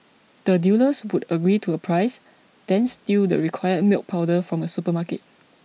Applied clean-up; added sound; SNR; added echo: none; none; none; none.